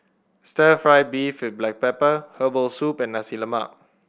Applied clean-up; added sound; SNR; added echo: none; none; none; none.